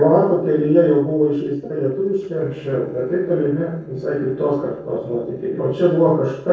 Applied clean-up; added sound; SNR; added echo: neural separator model SepFormer DNS4.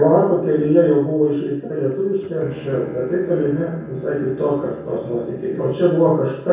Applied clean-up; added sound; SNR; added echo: none; Bowed string instrument; 19 dB; reverberation time 0.7 s.